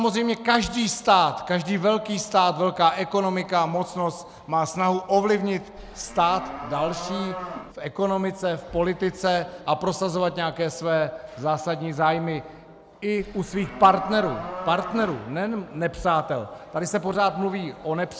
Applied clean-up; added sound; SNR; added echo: none; Livestock, farm animals, working animals; 11 dB; none.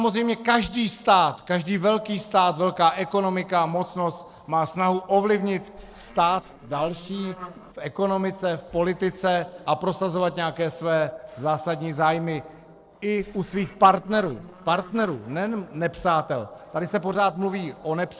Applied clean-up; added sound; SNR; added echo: neural separator model SepFormer DNS4.